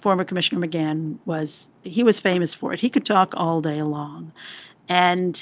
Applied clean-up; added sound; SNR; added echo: none; none; none; none.